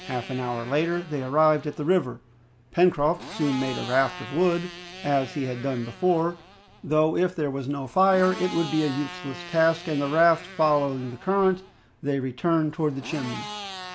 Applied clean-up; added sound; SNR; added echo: none; Motorcycle; 16 dB; none.